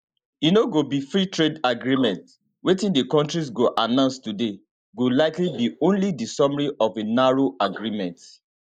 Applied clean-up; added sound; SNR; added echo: neural mask model Resemble Enhance denoiser.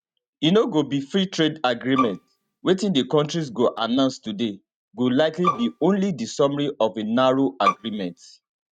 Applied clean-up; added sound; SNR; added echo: neural mask model RNNoise.